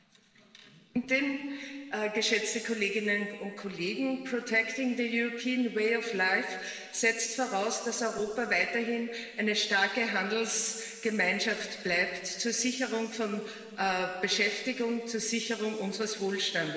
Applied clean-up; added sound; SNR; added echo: none; none; none; reverberation time 2.1 s.